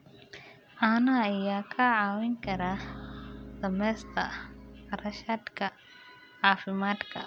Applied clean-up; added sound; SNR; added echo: none; Piano; 13 dB; none.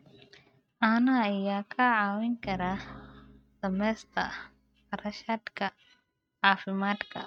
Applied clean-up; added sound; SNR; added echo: neural mask model RNNoise.